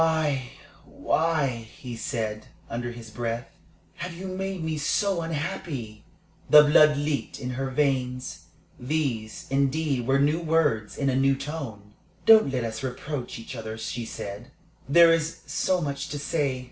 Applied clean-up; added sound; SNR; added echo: none; none; none; none.